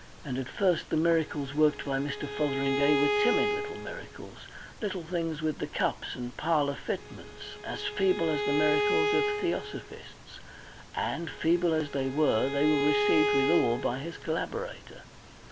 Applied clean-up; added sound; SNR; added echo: none; Bowed string instrument; 2 dB; none.